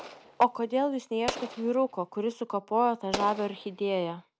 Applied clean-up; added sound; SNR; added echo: none; Explosion; 12 dB; none.